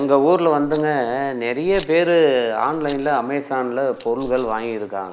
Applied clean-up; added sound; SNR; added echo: neural mask model Resemble Enhance denoiser.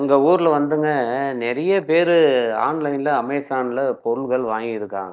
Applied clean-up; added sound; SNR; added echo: neural mask model DeepFilterNet 3.